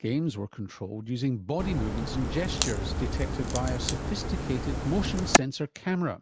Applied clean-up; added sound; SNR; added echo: none; Crack; -2 dB; none.